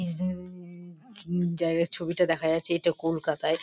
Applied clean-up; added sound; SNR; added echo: none; none; none; none.